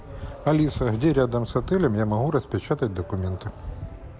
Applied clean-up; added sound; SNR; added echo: none; none; none; none.